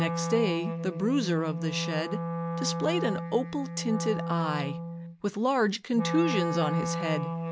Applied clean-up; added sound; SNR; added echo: none; Wind instrument, woodwind instrument; 3 dB; none.